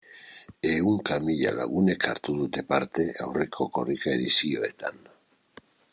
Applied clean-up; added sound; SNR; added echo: none; none; none; none.